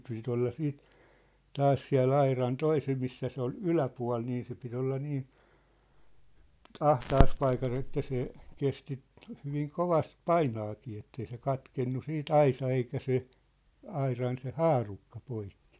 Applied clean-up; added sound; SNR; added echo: none; Crackle; -2 dB; none.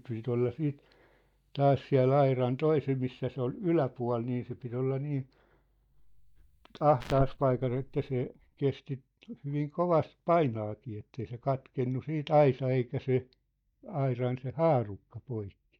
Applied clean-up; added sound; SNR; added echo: neural mask model DeepFilterNet 3.